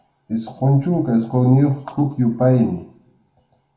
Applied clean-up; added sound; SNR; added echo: none; none; none; reverberation time 0.5 s.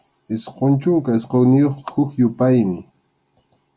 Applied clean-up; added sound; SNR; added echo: none; none; none; none.